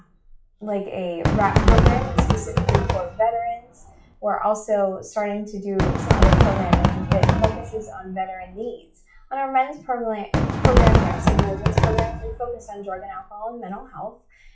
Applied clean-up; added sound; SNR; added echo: classical method WPE with log-MMSE.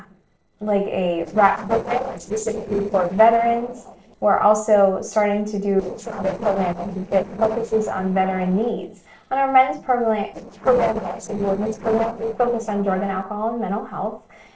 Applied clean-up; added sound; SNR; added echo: neural separator model SepFormer DNS4.